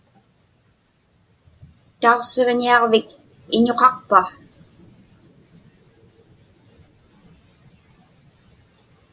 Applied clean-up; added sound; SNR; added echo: none; none; none; none.